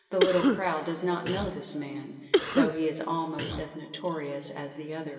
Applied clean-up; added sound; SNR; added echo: none; Cough; -1 dB; reverberation time 1.9 s.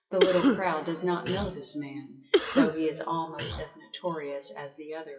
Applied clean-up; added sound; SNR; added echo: classical method WPE with log-MMSE.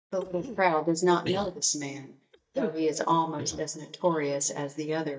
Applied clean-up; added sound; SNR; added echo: neural mask model DeepFilterNet 3.